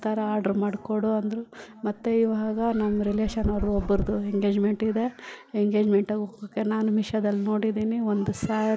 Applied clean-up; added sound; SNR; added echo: none; Dog; 10 dB; none.